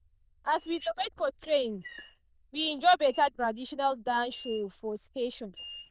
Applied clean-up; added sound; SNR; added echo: neural diffusion model UNIVERSE++.